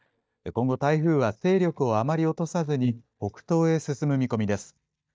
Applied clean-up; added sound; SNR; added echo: neural mask model DeepFilterNet 3.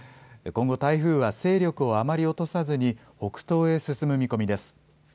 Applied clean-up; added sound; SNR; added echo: none; none; none; none.